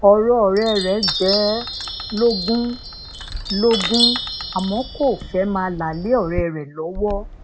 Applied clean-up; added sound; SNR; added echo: none; Chime; 7 dB; none.